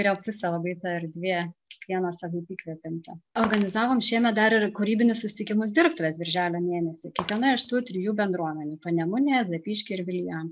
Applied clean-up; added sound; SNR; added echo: none; Shatter; 18 dB; none.